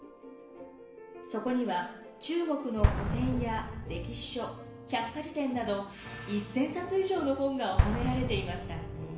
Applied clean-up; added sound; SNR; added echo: none; Explosion; 2 dB; reverberation time 0.8 s.